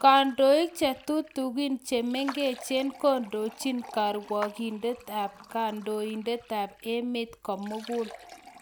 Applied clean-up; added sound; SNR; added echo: none; Fill (with liquid) + Clapping; 20 dB; none.